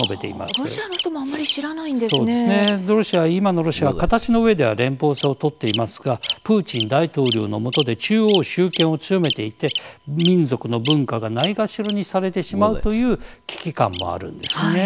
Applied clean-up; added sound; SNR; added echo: none; Bird vocalization, bird call, bird song; 10 dB; none.